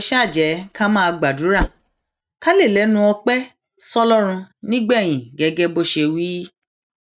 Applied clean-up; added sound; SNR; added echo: neural mask model RNNoise.